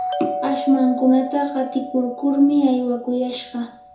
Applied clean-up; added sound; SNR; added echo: none; Doorbell; 10 dB; reverberation time 0.6 s.